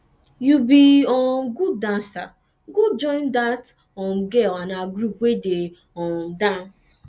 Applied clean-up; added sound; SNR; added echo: none; none; none; none.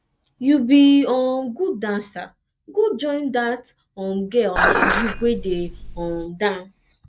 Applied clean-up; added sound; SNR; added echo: neural mask model DeepFilterNet 3.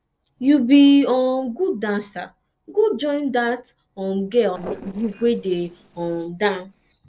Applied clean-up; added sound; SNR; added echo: neural separator model SepFormer DNS4.